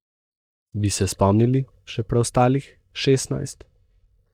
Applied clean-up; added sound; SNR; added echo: neural mask model DeepFilterNet 3.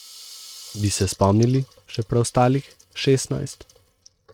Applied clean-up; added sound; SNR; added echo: neural mask model RNNoise.